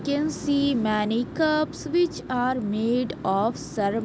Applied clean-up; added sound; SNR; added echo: none; none; none; none.